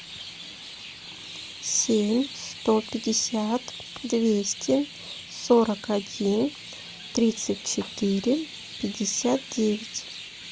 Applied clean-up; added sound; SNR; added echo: none; Chirp, tweet; 14 dB; none.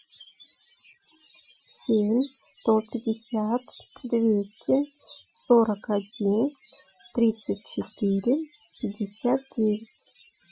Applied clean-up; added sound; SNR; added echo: classical method Wiener filter.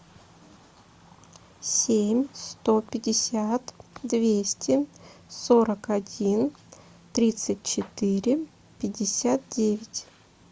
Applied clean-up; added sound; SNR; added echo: none; none; none; none.